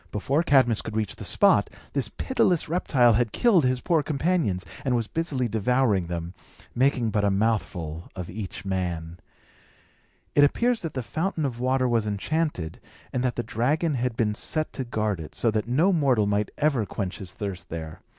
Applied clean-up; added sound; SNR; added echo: none; none; none; none.